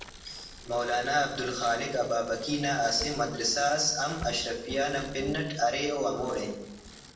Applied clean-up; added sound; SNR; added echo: none; Bicycle; 16 dB; reverberation time 0.7 s.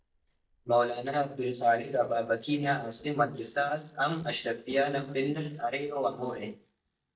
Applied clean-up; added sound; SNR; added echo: neural mask model DeepFilterNet 3.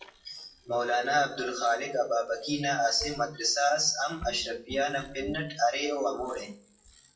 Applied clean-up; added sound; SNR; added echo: classical method WPE with log-MMSE.